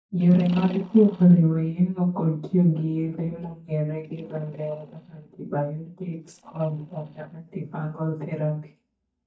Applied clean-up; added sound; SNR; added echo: neural mask model DeepFilterNet 3.